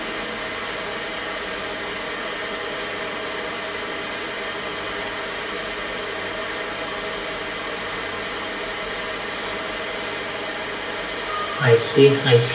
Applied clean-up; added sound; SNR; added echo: none; none; none; reverberation time 0.5 s.